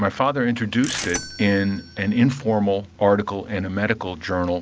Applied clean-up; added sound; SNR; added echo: none; Bell / Mechanisms; 14 dB; none.